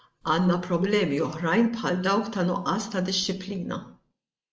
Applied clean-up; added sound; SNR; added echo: neural mask model Resemble Enhance denoiser.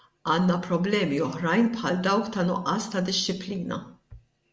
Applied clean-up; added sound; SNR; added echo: none; none; none; none.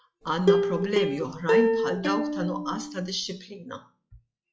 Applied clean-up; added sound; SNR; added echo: classical method log-MMSE.